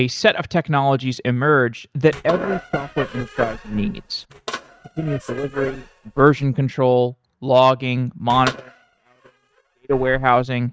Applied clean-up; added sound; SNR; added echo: neural mask model RNNoise.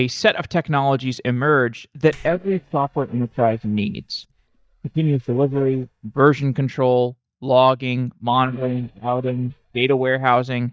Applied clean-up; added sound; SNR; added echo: neural mask model DeepFilterNet 3.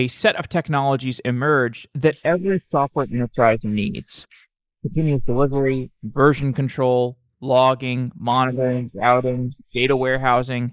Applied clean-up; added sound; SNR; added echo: neural mask model Resemble Enhance denoiser.